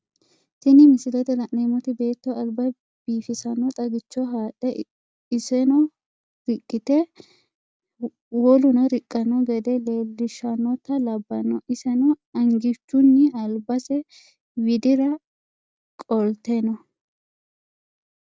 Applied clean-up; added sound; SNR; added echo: none; none; none; none.